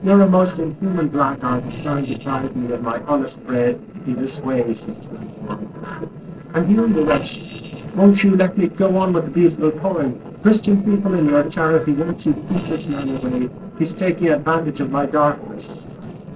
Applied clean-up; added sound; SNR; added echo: neural separator model SepFormer DNS4.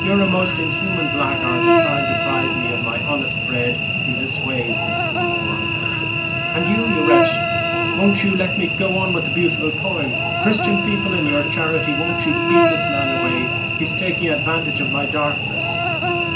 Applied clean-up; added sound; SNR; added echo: none; Cricket / Buzz; -4 dB; reverberation time 0.2 s.